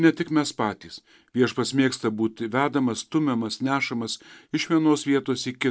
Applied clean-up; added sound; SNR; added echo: none; none; none; none.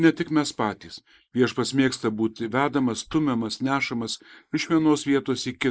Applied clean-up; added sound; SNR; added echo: neural mask model Resemble Enhance denoiser.